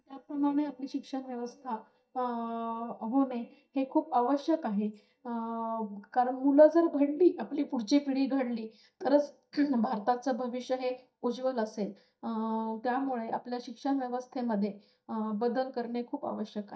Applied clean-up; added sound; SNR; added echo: neural mask model DeepFilterNet 3.